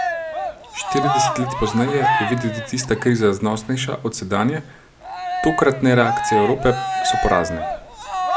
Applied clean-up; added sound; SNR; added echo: none; Cheering; 3 dB; none.